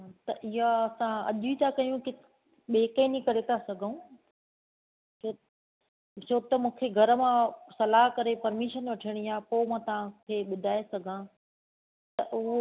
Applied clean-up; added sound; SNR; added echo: none; none; none; none.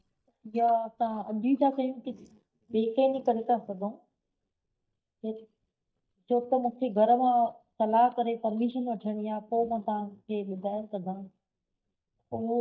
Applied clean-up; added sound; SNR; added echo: neural mask model DeepFilterNet 3.